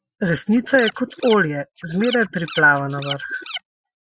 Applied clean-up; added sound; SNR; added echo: classical method Wiener filter.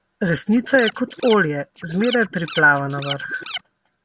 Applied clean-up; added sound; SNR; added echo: none; Scratching (performance technique); 12 dB; none.